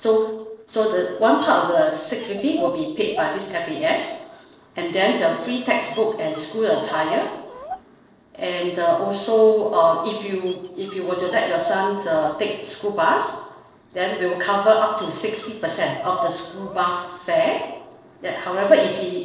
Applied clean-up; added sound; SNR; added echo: neural separator model SepFormer DNS4.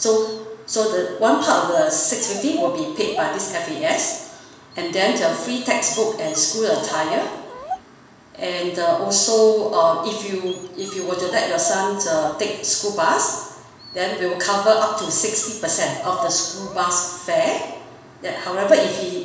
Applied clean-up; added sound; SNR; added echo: none; Dog; 15 dB; reverberation time 1.1 s.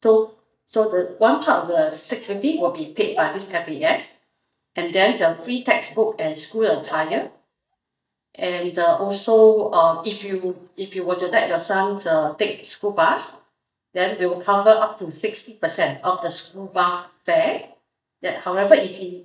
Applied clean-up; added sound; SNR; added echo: neural mask model DeepFilterNet 3.